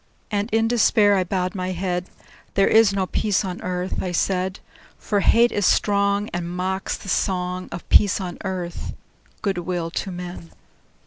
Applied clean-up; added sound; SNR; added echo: neural separator model SepFormer DNS4.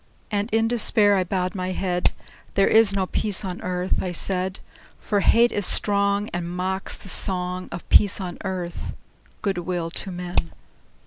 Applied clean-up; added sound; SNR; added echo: neural mask model Resemble Enhance denoiser.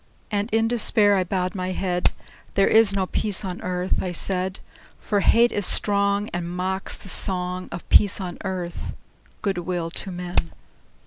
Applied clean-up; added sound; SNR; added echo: none; Hammer; -3 dB; none.